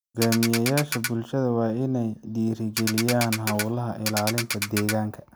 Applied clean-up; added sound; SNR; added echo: none; Ratchet, pawl; 5 dB; none.